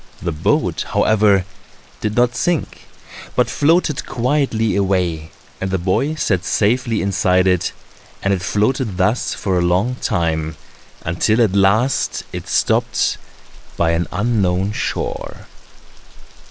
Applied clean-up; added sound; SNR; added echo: none; Rain; 16 dB; none.